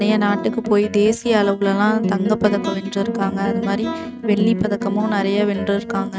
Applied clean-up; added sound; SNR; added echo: neural mask model RNNoise.